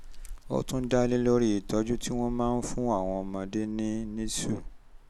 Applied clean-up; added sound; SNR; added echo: none; Rain; 10 dB; none.